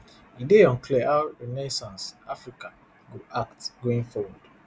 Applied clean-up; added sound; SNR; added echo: none; none; none; none.